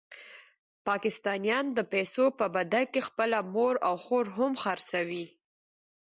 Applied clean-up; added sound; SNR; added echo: none; none; none; none.